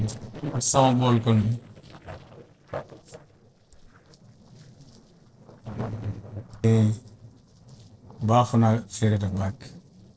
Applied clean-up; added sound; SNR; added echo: neural separator model SepFormer DNS4.